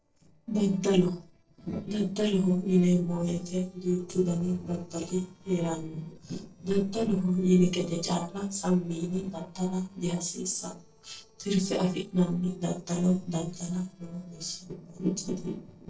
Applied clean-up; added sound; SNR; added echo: neural separator model SepFormer DNS4.